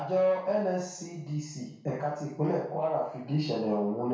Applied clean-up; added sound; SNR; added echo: none; none; none; reverberation time 0.6 s.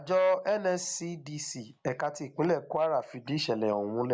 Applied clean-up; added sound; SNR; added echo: none; none; none; none.